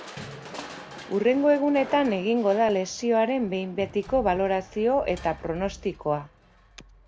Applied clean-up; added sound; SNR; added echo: none; Crushing; 17 dB; none.